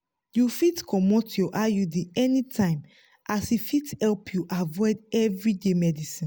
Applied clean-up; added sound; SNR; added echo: none; none; none; none.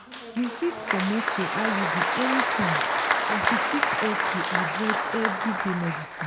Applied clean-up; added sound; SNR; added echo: none; Applause; -4 dB; none.